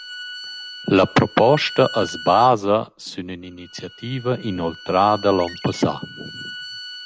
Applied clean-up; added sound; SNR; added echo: none; Chirp, tweet + Bowed string instrument; 16 dB; none.